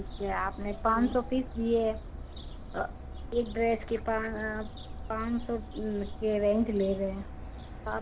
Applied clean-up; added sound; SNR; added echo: none; Fowl; 9 dB; none.